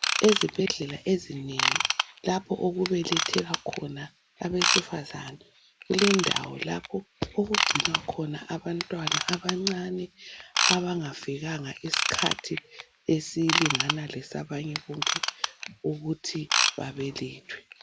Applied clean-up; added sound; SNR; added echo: none; Ratchet, pawl / Tools; 0 dB; none.